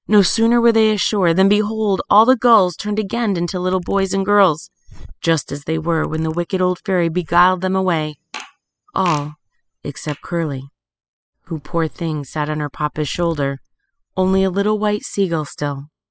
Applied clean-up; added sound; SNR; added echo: classical method spectral subtraction.